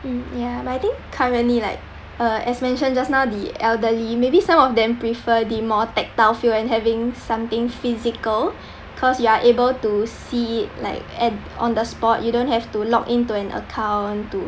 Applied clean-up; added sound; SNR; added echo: none; none; none; none.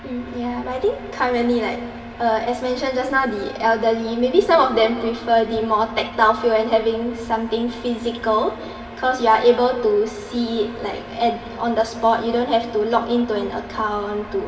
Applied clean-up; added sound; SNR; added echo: none; Wind instrument, woodwind instrument; 20 dB; reverberation time 2.7 s.